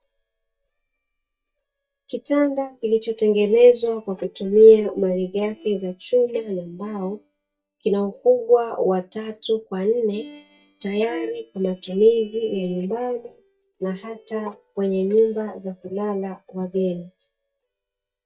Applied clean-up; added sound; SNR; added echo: neural mask model DeepFilterNet 3.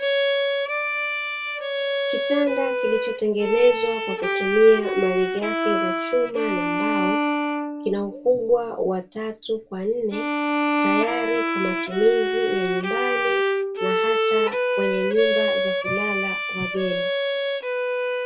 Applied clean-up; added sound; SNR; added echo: none; Bowed string instrument; -1 dB; reverberation time 0.2 s.